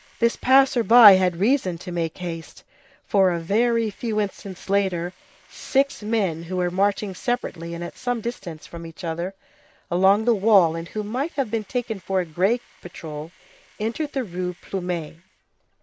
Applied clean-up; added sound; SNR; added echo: neural mask model Resemble Enhance denoiser.